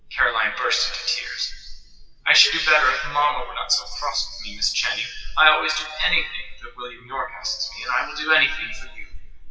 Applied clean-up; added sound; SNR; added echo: classical method WPE with log-MMSE.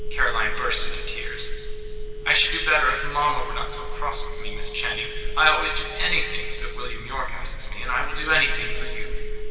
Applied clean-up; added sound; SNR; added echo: none; Telephone; 1 dB; reverberation time 2.5 s.